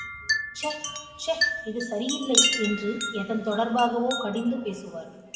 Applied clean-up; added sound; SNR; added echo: none; Wind chime; 1 dB; reverberation time 1.5 s.